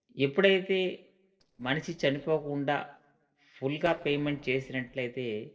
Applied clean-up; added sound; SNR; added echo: neural separator model SepFormer DNS4.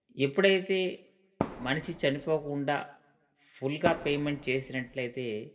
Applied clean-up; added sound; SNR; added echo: none; Fireworks; 9 dB; reverberation time 0.7 s.